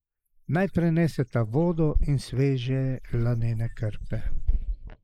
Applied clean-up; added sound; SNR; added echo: neural mask model Resemble Enhance denoiser.